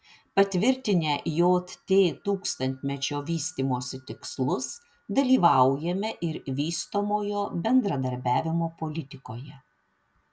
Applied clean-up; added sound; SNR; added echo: none; none; none; none.